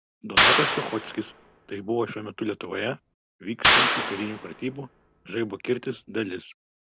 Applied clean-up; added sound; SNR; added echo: none; Clapping; -5 dB; none.